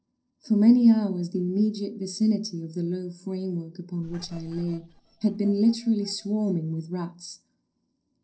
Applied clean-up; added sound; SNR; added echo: neural separator model SepFormer DNS4.